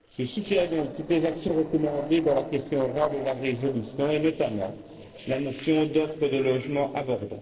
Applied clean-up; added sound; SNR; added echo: neural separator model SepFormer DNS4.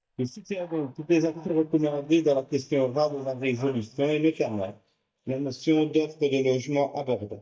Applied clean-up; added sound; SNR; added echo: neural mask model DeepFilterNet 3.